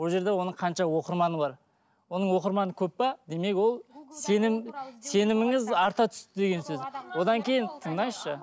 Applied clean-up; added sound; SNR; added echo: none; none; none; none.